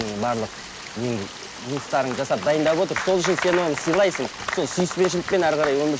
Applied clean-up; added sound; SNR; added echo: none; Stream; 14 dB; none.